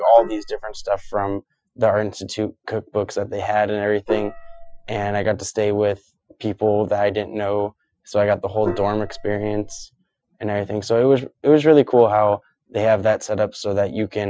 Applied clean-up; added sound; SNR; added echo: classical method Wiener filter.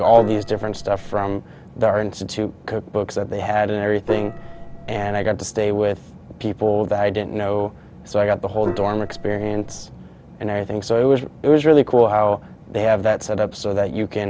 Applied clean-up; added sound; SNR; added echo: none; Gong; 10 dB; none.